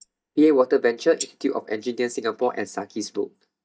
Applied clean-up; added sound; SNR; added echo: neural mask model DeepFilterNet 3.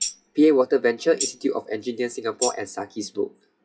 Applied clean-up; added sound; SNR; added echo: classical method WPE with log-MMSE.